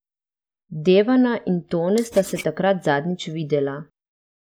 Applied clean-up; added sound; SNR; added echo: neural mask model Resemble Enhance denoiser.